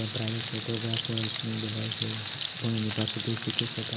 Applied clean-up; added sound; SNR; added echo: none; Frying (food); 2 dB; reverberation time 0.6 s.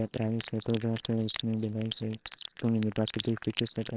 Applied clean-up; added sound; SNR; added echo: neural separator model SepFormer WHAMR!.